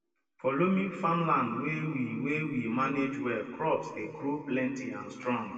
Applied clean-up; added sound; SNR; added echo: none; none; none; reverberation time 1.8 s.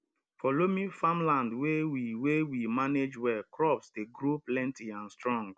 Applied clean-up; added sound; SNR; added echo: none; none; none; none.